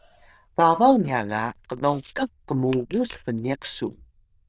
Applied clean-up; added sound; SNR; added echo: neural diffusion model UNIVERSE++.